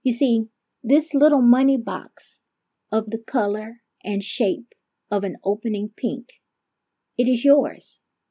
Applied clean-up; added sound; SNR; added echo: none; none; none; none.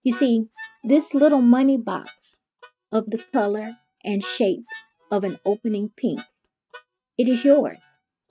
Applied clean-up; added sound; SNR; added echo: neural mask model RNNoise.